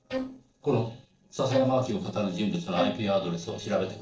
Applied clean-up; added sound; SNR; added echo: neural separator model SepFormer DNS4.